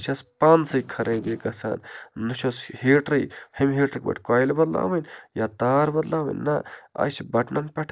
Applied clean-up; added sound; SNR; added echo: neural separator model SepFormer DNS4.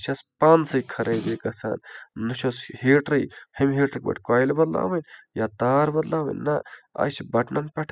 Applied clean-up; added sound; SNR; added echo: classical method spectral subtraction.